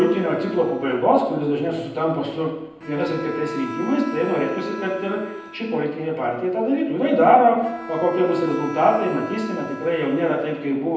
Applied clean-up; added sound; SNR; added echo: none; Bowed string instrument; 13 dB; reverberation time 0.9 s.